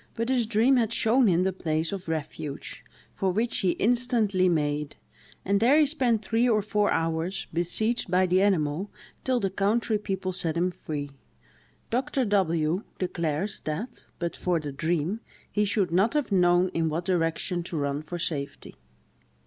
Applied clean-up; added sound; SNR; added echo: none; none; none; none.